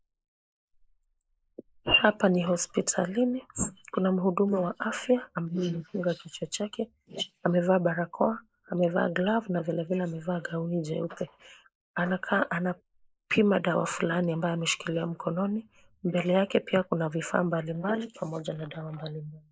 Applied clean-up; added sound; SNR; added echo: neural mask model Resemble Enhance denoiser.